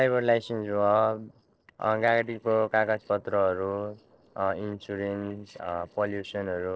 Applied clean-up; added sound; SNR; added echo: neural separator model SepFormer DNS4.